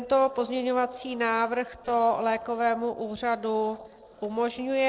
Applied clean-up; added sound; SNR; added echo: neural separator model SepFormer DNS4.